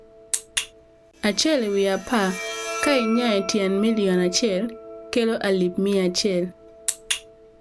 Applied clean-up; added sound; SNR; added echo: none; Bowed string instrument; 13 dB; none.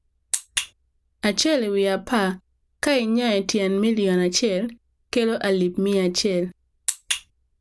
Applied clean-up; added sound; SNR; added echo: none; none; none; none.